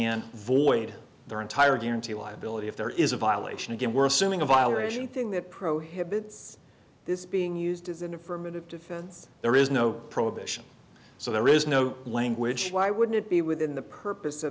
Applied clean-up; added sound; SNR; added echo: none; none; none; none.